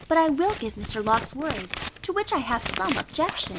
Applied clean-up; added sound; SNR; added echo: none; Scissors; 9 dB; none.